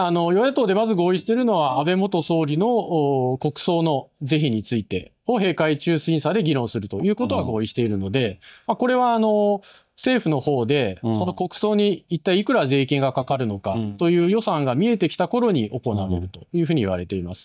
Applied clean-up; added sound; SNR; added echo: neural mask model DeepFilterNet 3.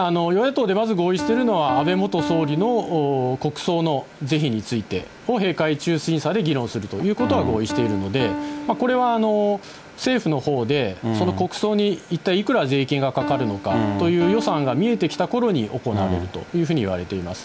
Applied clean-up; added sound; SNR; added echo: none; Piano; 12 dB; none.